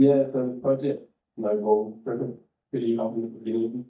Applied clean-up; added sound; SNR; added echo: neural mask model DeepFilterNet 3.